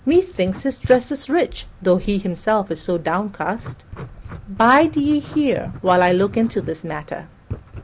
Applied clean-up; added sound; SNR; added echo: none; Writing; 16 dB; none.